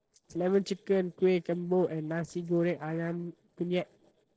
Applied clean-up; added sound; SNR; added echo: neural separator model SepFormer DNS4.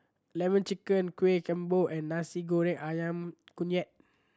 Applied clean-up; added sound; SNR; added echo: none; none; none; none.